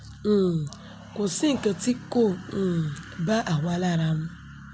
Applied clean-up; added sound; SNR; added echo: none; none; none; none.